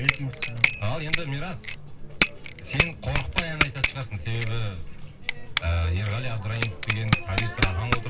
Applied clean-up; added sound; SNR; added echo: none; Bicycle bell; -2 dB; reverberation time 0.4 s.